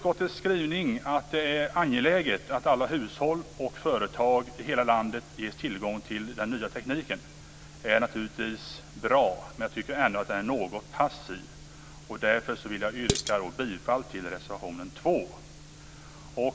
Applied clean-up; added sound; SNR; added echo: none; Dishes, pots, and pans; 3 dB; none.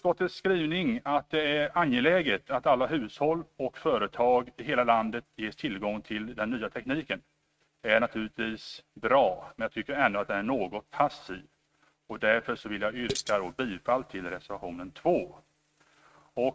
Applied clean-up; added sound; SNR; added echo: neural mask model RNNoise.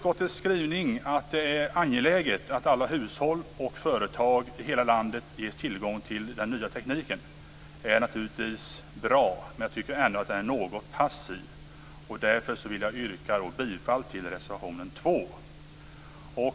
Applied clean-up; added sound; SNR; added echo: none; none; none; none.